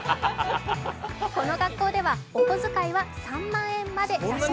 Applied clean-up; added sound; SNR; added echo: none; Plucked string instrument; 4 dB; none.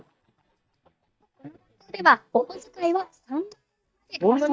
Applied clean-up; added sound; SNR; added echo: neural mask model DeepFilterNet 3.